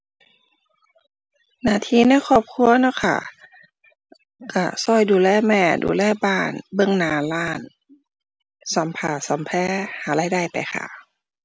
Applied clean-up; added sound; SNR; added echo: none; none; none; none.